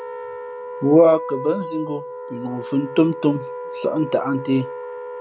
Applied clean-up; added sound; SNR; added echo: none; Wind instrument, woodwind instrument; 10 dB; none.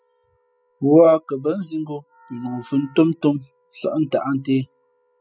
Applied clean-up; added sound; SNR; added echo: classical method spectral subtraction.